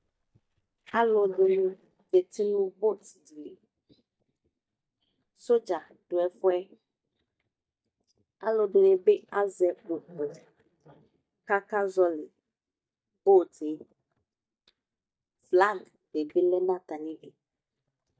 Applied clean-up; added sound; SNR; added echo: neural mask model DeepFilterNet 3.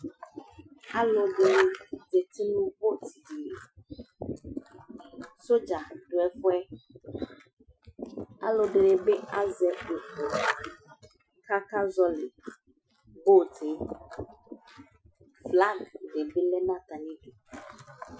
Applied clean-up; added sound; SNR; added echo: classical method Wiener filter.